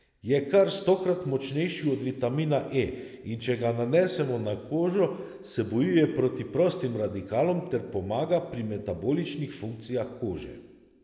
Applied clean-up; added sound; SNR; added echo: none; none; none; none.